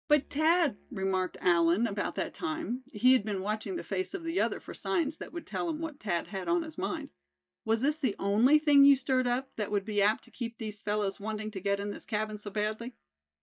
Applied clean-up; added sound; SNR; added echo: neural mask model DeepFilterNet 3.